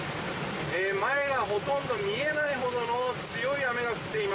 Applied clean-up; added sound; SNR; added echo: none; none; none; none.